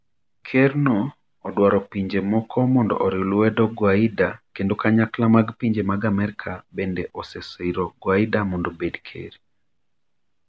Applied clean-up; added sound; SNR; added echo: none; none; none; none.